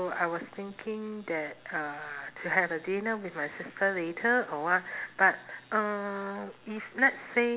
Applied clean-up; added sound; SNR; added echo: none; none; none; none.